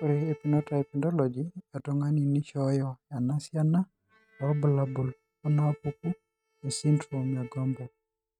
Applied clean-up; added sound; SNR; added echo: neural mask model RNNoise.